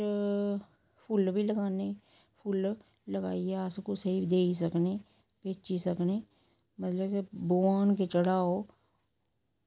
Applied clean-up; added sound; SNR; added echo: none; none; none; none.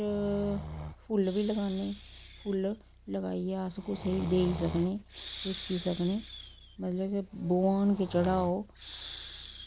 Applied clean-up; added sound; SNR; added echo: none; Breathing; 12 dB; none.